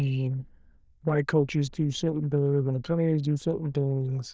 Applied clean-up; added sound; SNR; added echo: neural diffusion model UNIVERSE++.